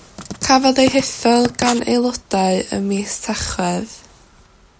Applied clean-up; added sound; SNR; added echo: none; Writing; 10 dB; none.